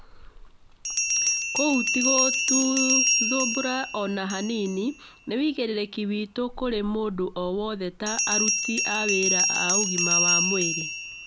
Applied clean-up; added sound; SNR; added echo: none; Bell; -1 dB; none.